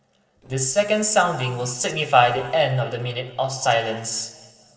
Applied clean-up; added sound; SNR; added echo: neural separator model SepFormer DNS4.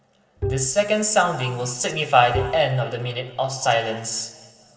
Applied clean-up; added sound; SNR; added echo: none; Bowed string instrument; 11 dB; reverberation time 1.8 s.